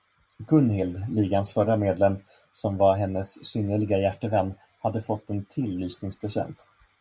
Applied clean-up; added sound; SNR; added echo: none; none; none; none.